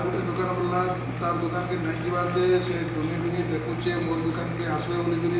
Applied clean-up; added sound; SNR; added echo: none; Engine; 7 dB; reverberation time 1.0 s.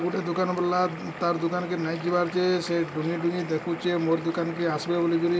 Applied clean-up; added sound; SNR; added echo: none; none; none; none.